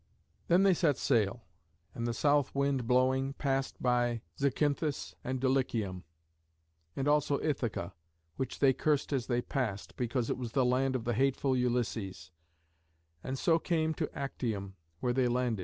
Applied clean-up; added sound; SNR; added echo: none; none; none; none.